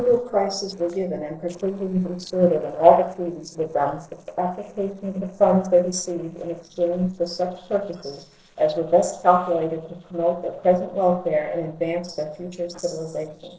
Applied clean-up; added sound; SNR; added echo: neural separator model SepFormer DNS4.